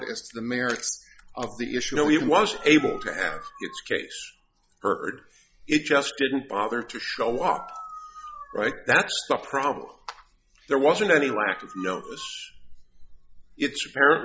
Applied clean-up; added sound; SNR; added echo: classical method log-MMSE.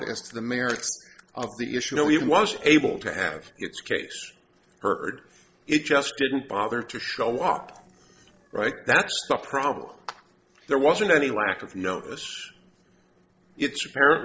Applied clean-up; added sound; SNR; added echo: neural separator model SepFormer DNS4.